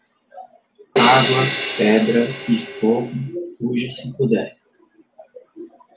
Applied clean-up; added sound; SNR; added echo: none; Crash cymbal; 0 dB; none.